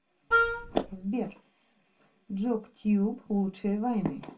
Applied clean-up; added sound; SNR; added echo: none; Wind instrument, woodwind instrument; -2 dB; reverberation time 0.2 s.